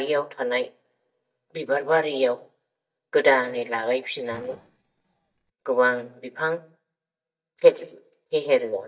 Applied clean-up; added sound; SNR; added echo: neural mask model DeepFilterNet 3.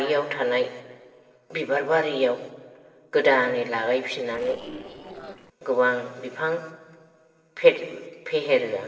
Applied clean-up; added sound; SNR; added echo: neural separator model SepFormer DNS4.